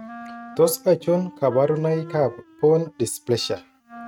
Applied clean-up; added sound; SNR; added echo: neural mask model RNNoise.